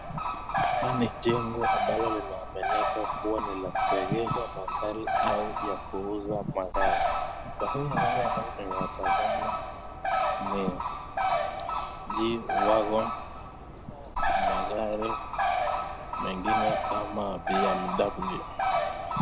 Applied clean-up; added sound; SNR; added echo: none; Bird; -3 dB; none.